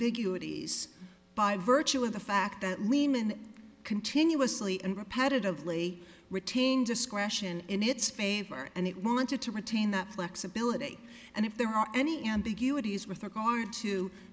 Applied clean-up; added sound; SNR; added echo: none; none; none; none.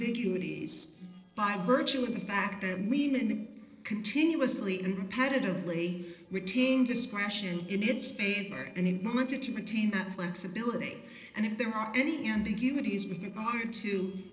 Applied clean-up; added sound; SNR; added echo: neural separator model SepFormer DNS4.